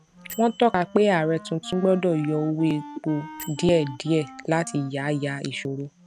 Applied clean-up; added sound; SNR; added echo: none; Wind instrument, woodwind instrument + Bell; 18 dB; none.